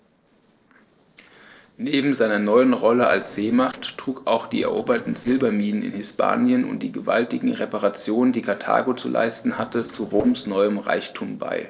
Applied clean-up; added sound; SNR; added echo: neural separator model SepFormer DNS4.